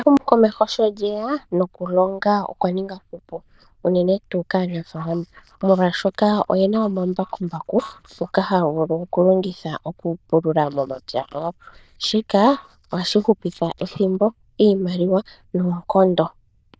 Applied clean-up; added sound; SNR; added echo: neural diffusion model UNIVERSE++.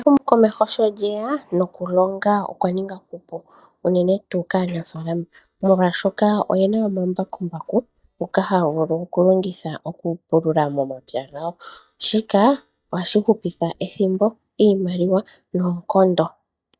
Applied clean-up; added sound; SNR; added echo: neural mask model DeepFilterNet 3.